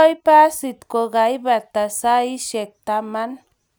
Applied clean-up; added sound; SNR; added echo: none; none; none; none.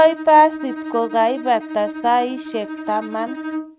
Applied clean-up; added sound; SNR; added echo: neural mask model RNNoise.